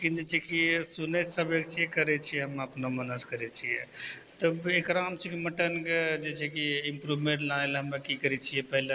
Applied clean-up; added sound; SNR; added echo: neural separator model SepFormer DNS4.